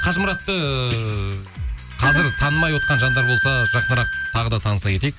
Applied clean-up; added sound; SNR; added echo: none; Wind instrument, woodwind instrument; 3 dB; none.